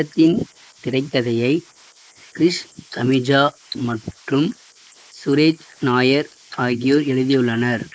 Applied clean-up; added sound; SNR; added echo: neural mask model Resemble Enhance denoiser.